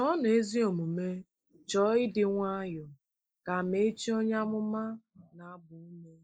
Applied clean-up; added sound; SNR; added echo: neural mask model Resemble Enhance denoiser.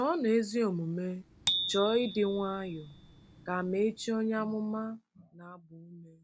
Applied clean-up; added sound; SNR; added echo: none; Bicycle bell; 2 dB; none.